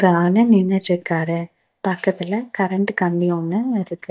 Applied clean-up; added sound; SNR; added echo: neural mask model DeepFilterNet 3.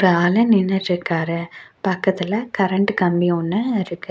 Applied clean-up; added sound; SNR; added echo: none; none; none; none.